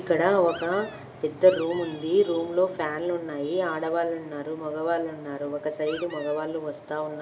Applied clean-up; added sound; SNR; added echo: none; Squeak; 18 dB; none.